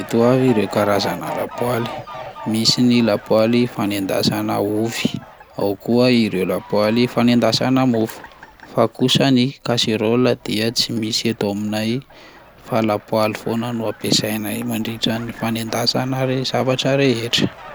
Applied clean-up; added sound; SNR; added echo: none; Fowl; 18 dB; none.